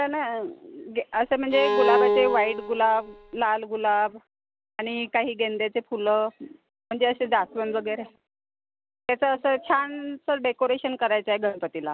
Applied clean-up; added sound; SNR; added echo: none; Bowed string instrument; -1 dB; none.